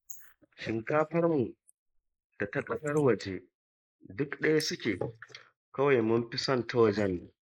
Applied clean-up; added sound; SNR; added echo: neural mask model Resemble Enhance denoiser.